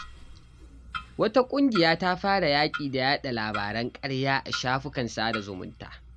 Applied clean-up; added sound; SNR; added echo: none; Clock; 14 dB; none.